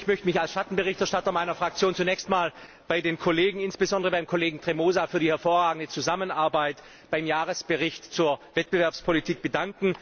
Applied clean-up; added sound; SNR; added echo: none; none; none; none.